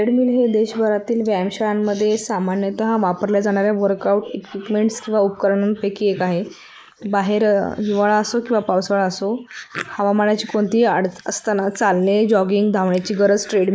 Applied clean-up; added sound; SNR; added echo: neural mask model Resemble Enhance denoiser.